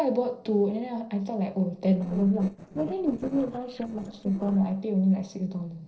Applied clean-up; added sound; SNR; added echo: neural separator model SepFormer DNS4.